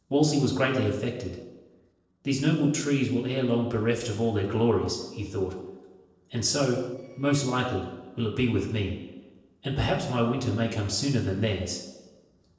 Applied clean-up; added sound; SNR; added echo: neural separator model SepFormer DNS4.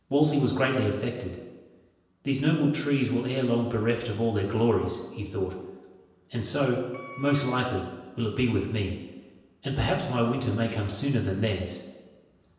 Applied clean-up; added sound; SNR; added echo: none; Wind instrument, woodwind instrument; 17 dB; reverberation time 1.0 s.